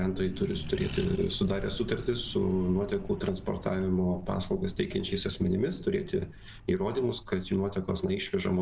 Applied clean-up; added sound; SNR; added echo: none; Accelerating, revving, vroom; 12 dB; none.